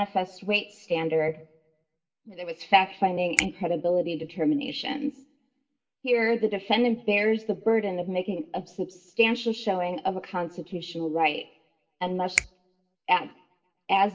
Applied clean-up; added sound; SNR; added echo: none; Finger snapping; 8 dB; reverberation time 0.6 s.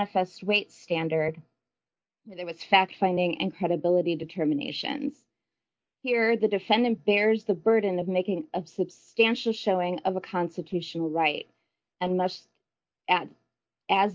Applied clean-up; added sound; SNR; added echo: none; none; none; none.